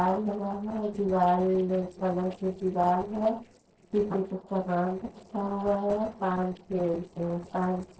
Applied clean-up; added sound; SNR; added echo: neural separator model SepFormer DNS4.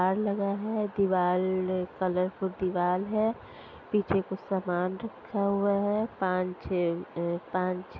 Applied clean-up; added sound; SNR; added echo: none; none; none; none.